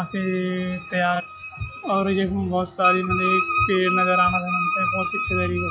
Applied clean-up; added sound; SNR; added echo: classical method log-MMSE.